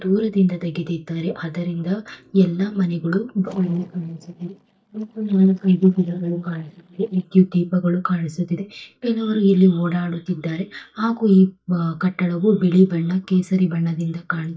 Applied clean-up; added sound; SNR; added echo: neural mask model DeepFilterNet 3.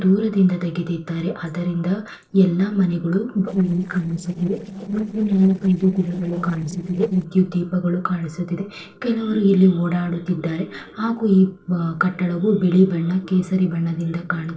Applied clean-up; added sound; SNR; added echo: neural separator model SepFormer DNS4.